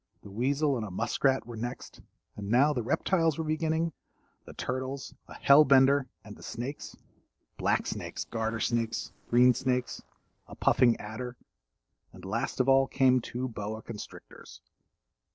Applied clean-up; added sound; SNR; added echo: neural separator model SepFormer DNS4.